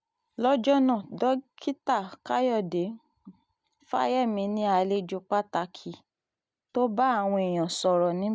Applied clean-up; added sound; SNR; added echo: none; none; none; none.